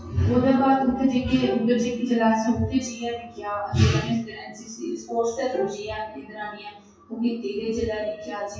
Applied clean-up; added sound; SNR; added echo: classical method WPE with log-MMSE.